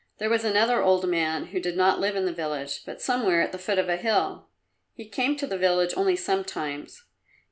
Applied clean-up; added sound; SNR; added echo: none; none; none; none.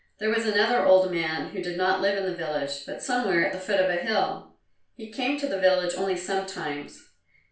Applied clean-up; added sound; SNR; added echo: none; none; none; reverberation time 0.4 s.